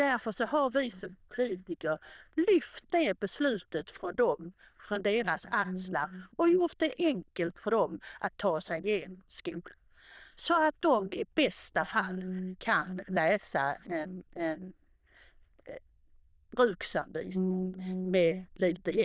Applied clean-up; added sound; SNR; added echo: neural diffusion model UNIVERSE++.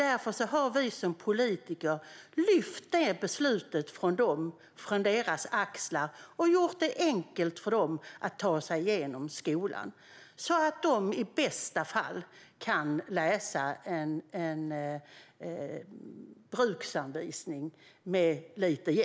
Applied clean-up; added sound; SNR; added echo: none; none; none; none.